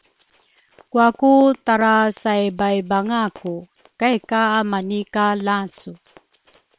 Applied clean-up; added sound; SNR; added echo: neural separator model SepFormer WHAM!.